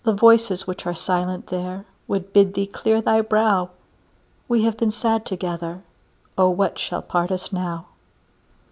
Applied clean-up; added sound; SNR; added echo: none; none; none; none.